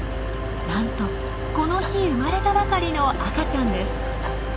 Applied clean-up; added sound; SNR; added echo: none; Mechanical fan; 3 dB; none.